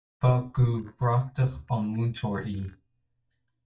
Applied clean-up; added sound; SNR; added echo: neural mask model DeepFilterNet 3.